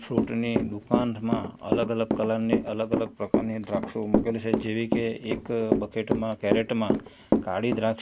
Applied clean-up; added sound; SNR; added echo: none; Walk, footsteps / Run; 0 dB; none.